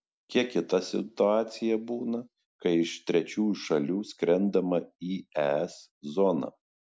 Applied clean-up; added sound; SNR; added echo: none; none; none; none.